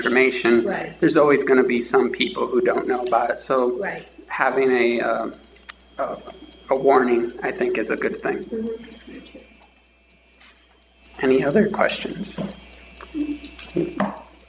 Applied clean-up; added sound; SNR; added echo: none; none; none; none.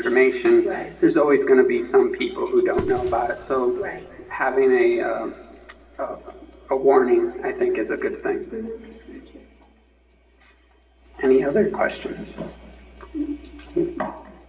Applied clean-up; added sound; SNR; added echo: none; Fireworks; 18 dB; reverberation time 2.5 s.